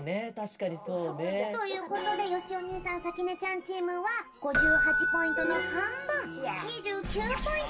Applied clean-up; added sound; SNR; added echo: none; Keyboard (musical); 2 dB; reverberation time 0.2 s.